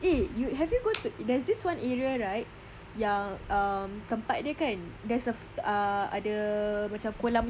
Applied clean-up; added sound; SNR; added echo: none; none; none; none.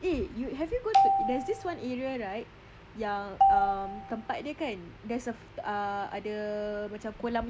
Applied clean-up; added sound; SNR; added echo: none; Marimba, xylophone; -4 dB; none.